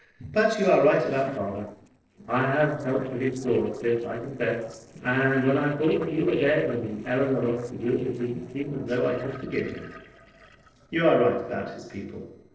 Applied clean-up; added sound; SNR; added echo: neural separator model SepFormer DNS4.